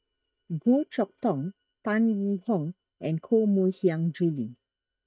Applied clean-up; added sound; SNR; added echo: neural mask model DeepFilterNet 3.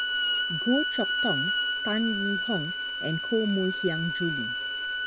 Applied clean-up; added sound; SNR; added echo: none; Bowed string instrument; -1 dB; none.